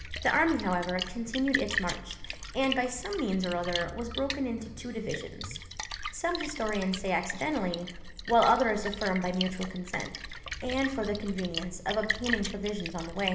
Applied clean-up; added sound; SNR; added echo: none; Splash, splatter; 7 dB; reverberation time 1.0 s.